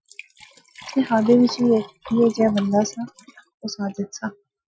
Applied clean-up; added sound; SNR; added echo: classical method Wiener filter.